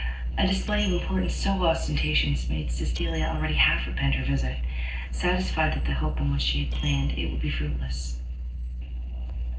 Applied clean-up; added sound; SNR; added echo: neural separator model SepFormer DNS4.